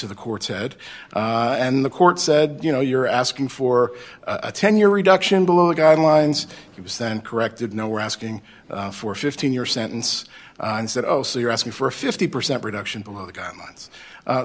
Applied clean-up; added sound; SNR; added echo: none; none; none; none.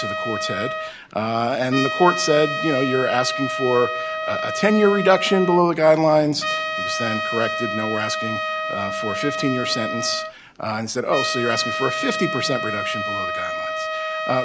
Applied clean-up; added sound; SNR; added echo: none; Trumpet; 4 dB; none.